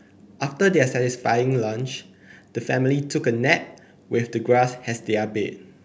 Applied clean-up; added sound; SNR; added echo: none; none; none; none.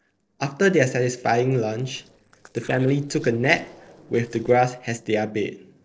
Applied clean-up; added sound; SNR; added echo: neural separator model SepFormer DNS4.